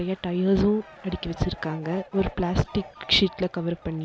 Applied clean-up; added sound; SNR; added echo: none; Fowl; 19 dB; none.